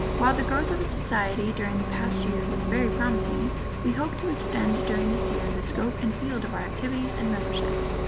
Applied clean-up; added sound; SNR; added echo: none; Engine; -1 dB; none.